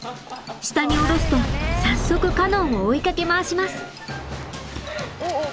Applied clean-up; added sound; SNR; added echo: none; Boom; 2 dB; none.